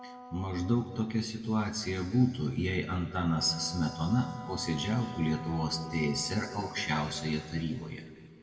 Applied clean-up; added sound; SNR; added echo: none; Wind instrument, woodwind instrument; 16 dB; reverberation time 1.9 s.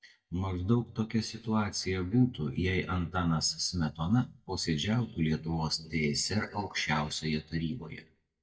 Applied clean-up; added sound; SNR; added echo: neural mask model DeepFilterNet 3.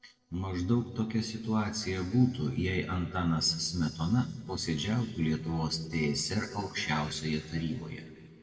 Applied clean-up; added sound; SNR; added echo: neural separator model SepFormer DNS4.